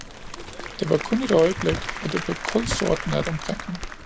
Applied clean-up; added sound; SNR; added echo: none; Applause / Crowd + Boiling; 7 dB; none.